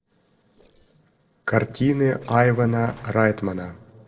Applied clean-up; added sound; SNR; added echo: neural separator model SepFormer DNS4.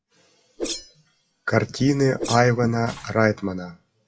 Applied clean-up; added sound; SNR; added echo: classical method WPE with log-MMSE.